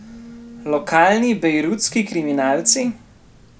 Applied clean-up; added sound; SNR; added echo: none; Telephone; 20 dB; none.